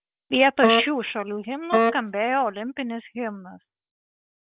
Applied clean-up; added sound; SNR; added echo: none; Wind instrument, woodwind instrument; -1 dB; none.